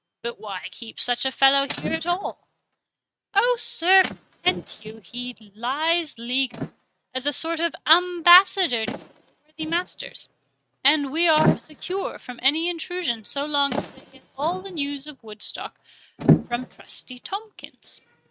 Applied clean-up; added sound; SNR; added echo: neural mask model RNNoise.